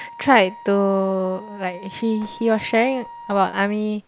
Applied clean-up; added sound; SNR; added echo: none; Wind instrument, woodwind instrument; 19 dB; none.